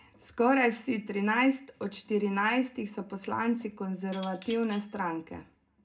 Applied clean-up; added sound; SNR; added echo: none; Cutlery, silverware; 10 dB; reverberation time 0.2 s.